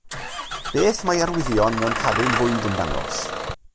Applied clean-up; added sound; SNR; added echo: none; Engine starting / Bus; 3 dB; none.